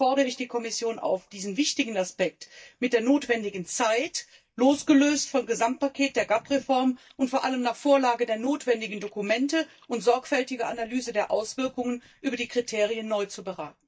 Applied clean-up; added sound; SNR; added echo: neural mask model DeepFilterNet 3.